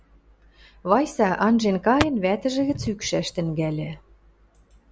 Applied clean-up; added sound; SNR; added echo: none; none; none; none.